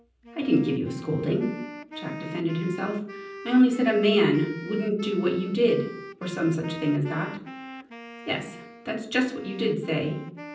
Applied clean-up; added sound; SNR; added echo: none; Wind instrument, woodwind instrument; 15 dB; reverberation time 0.6 s.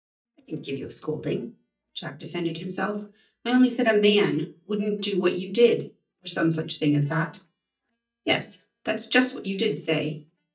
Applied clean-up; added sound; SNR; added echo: neural mask model DeepFilterNet 3.